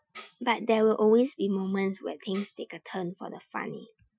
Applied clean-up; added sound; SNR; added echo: classical method Wiener filter.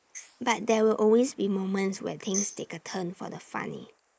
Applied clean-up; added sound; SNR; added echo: neural mask model Resemble Enhance denoiser.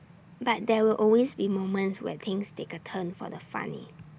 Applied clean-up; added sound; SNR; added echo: none; none; none; none.